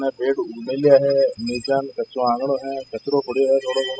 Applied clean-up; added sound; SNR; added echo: classical method spectral subtraction.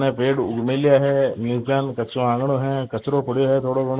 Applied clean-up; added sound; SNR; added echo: neural mask model Resemble Enhance denoiser.